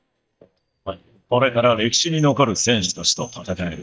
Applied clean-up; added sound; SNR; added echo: neural mask model DeepFilterNet 3.